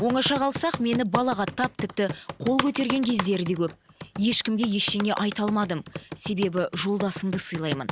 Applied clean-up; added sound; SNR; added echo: none; Computer keyboard; 8 dB; none.